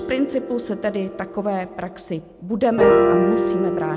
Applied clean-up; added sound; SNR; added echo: none; Piano; -2 dB; none.